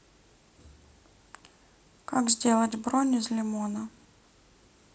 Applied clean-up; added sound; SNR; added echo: none; none; none; none.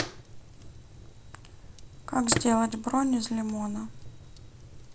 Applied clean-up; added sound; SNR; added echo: none; Fire; 8 dB; none.